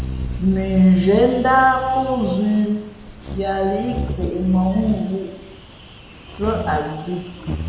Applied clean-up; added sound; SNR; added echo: none; Bird vocalization, bird call, bird song; 10 dB; reverberation time 1.0 s.